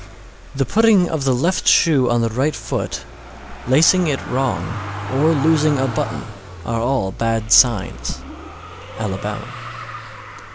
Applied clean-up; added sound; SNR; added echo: none; Motor vehicle (road); 11 dB; none.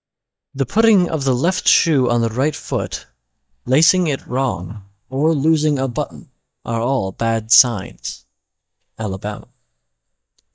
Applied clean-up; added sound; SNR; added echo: neural mask model DeepFilterNet 3.